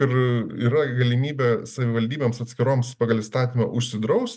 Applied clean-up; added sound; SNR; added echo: none; none; none; none.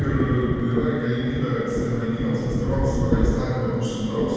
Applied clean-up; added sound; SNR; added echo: none; Thunder; 3 dB; reverberation time 2.1 s.